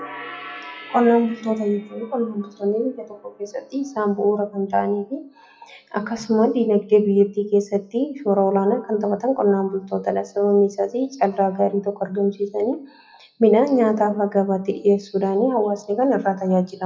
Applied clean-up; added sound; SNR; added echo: classical method WPE with log-MMSE.